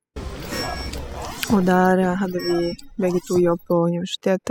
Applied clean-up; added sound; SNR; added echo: classical method spectral subtraction.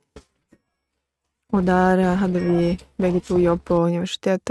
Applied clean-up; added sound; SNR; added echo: neural mask model RNNoise.